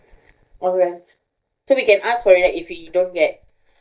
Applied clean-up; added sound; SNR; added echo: neural mask model DeepFilterNet 3.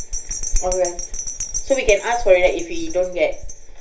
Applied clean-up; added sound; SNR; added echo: none; Bell; 3 dB; reverberation time 0.3 s.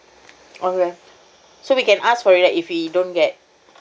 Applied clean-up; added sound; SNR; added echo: none; none; none; none.